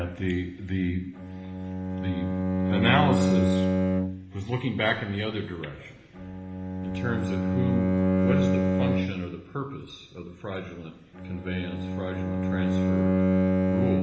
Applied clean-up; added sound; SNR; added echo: none; Bowed string instrument; -5 dB; reverberation time 1.1 s.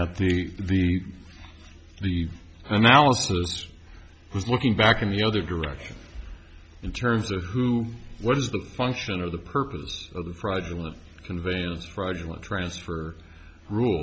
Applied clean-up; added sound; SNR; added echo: none; none; none; none.